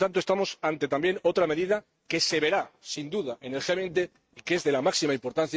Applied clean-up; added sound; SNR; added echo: neural mask model RNNoise.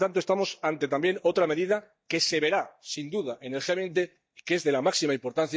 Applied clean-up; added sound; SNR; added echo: neural mask model DeepFilterNet 3.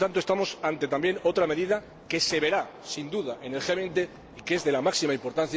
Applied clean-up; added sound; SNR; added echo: none; Gunshot, gunfire; 19 dB; none.